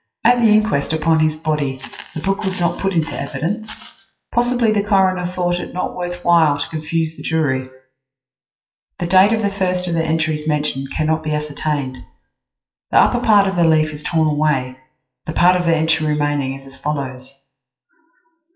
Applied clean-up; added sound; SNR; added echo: classical method WPE with log-MMSE.